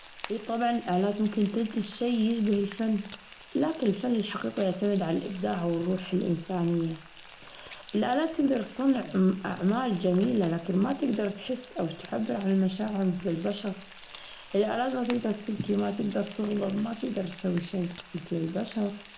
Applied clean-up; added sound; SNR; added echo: none; Frying (food); 19 dB; reverberation time 0.4 s.